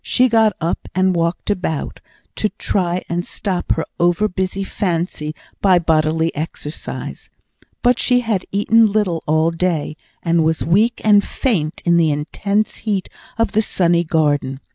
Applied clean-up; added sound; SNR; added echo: none; none; none; none.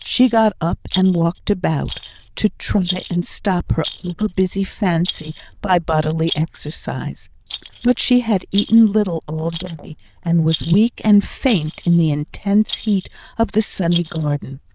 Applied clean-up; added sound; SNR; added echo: neural diffusion model UNIVERSE++.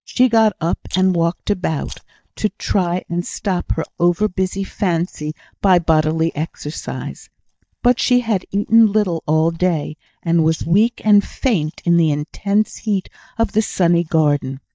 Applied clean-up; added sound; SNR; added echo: neural mask model DeepFilterNet 3.